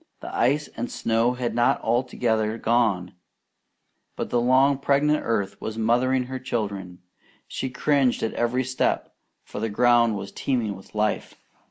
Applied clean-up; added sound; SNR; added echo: none; none; none; none.